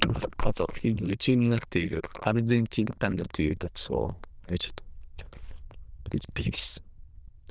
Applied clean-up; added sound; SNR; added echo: neural diffusion model UNIVERSE++.